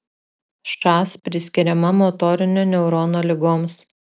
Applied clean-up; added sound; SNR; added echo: none; none; none; none.